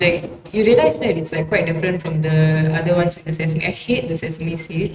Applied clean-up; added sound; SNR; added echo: neural mask model RNNoise.